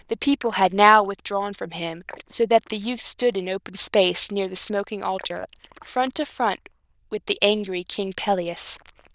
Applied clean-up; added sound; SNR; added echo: neural diffusion model UNIVERSE++.